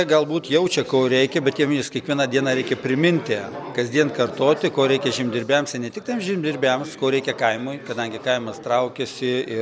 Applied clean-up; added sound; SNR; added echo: none; none; none; none.